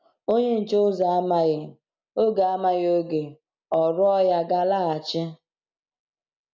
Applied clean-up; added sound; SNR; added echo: none; none; none; none.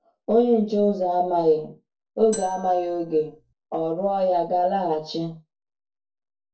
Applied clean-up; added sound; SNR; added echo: neural separator model SepFormer DNS4.